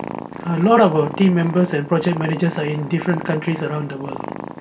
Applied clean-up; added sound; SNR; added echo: none; Purr; 12 dB; reverberation time 0.2 s.